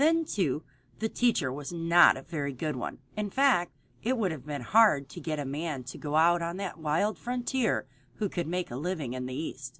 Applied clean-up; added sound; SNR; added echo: none; none; none; none.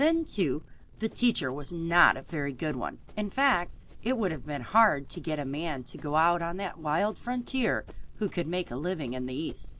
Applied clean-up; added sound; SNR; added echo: none; Run; 13 dB; none.